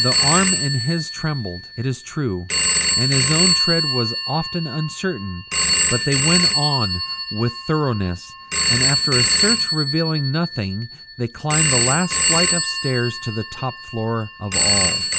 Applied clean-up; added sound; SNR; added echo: none; Telephone; -3 dB; none.